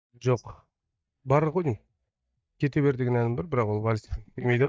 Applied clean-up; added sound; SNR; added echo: neural mask model DeepFilterNet 3.